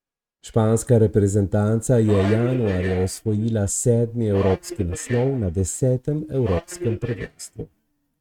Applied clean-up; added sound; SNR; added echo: neural mask model RNNoise.